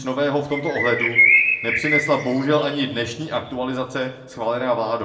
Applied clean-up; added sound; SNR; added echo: none; Bird; -2 dB; reverberation time 0.6 s.